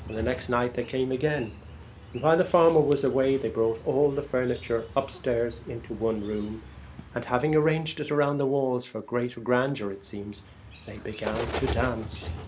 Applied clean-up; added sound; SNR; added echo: none; Bird; 13 dB; none.